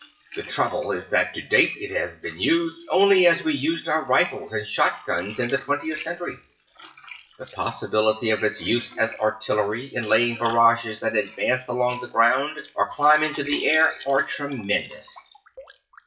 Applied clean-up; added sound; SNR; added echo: classical method WPE with log-MMSE.